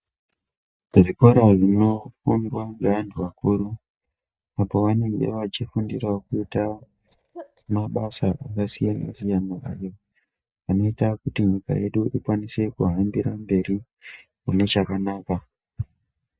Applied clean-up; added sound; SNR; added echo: neural mask model DeepFilterNet 3.